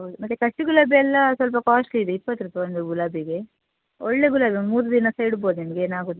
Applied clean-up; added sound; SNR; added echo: none; none; none; none.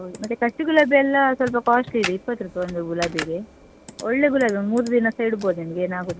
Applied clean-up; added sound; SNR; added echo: none; Computer keyboard; 16 dB; none.